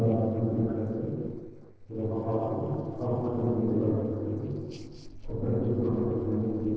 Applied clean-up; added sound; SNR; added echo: neural separator model SepFormer DNS4.